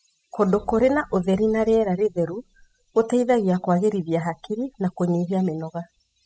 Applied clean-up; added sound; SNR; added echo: classical method spectral subtraction.